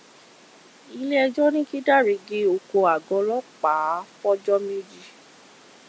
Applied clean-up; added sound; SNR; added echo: none; none; none; none.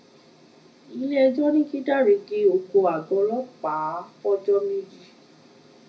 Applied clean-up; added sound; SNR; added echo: none; none; none; reverberation time 0.4 s.